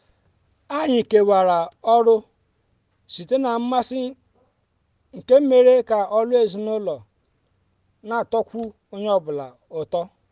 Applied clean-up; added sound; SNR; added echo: none; none; none; none.